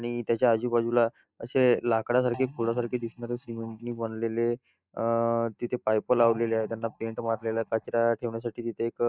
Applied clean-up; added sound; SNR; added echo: neural mask model DeepFilterNet 3.